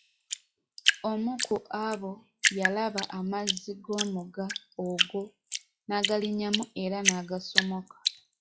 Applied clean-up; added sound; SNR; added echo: classical method log-MMSE.